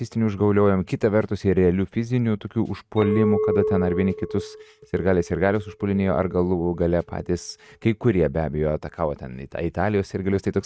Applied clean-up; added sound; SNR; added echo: neural mask model RNNoise.